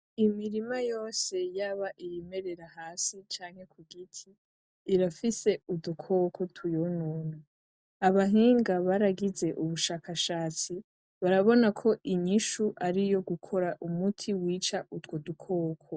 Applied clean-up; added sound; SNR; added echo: none; none; none; none.